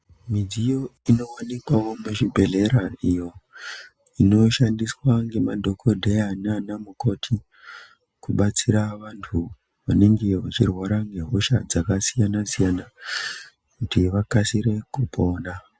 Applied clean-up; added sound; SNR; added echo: none; none; none; none.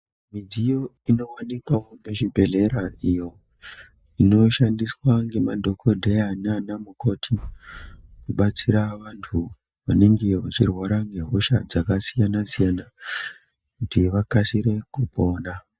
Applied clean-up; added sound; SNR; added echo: neural mask model DeepFilterNet 3.